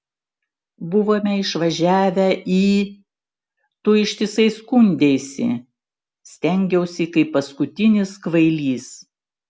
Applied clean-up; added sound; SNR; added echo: none; none; none; none.